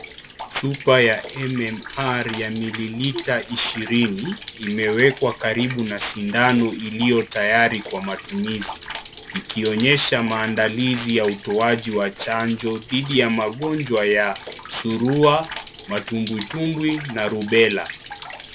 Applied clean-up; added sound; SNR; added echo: none; Rain; 12 dB; none.